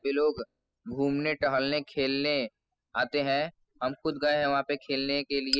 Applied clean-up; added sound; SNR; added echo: classical method spectral subtraction.